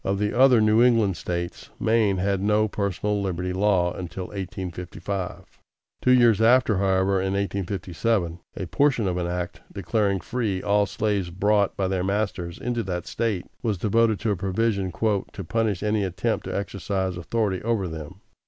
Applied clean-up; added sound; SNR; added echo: none; none; none; none.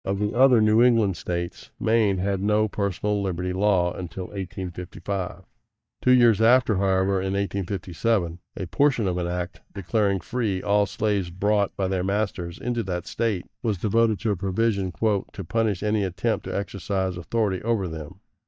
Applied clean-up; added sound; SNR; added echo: neural mask model DeepFilterNet 3.